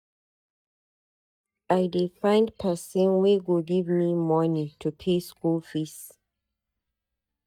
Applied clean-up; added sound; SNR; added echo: neural mask model DeepFilterNet 3.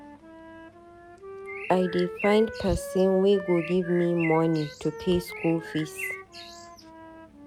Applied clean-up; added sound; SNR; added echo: none; Wind instrument, woodwind instrument + Bird; 11 dB; none.